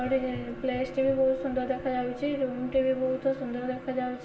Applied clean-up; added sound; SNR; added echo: none; Gurgling / Engine; 19 dB; reverberation time 0.7 s.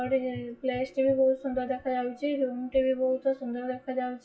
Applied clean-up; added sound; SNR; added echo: classical method WPE with log-MMSE.